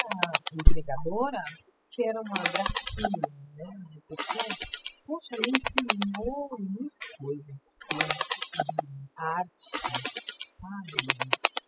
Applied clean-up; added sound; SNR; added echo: classical method spectral subtraction.